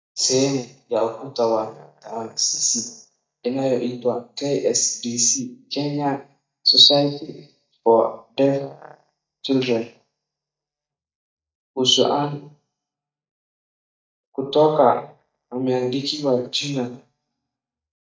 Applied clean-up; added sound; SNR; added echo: neural mask model DeepFilterNet 3.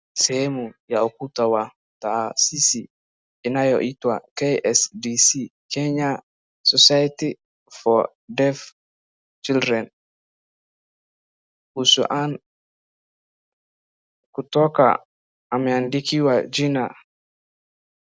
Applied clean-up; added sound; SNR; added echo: none; none; none; none.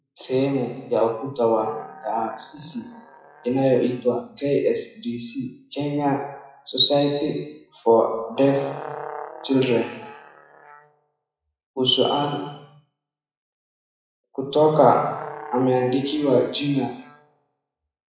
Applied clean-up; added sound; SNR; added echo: classical method WPE with log-MMSE.